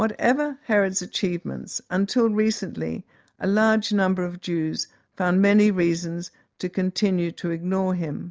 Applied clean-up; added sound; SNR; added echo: none; none; none; none.